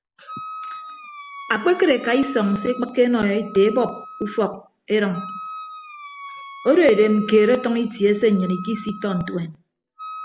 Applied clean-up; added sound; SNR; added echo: none; Wind instrument, woodwind instrument; 16 dB; none.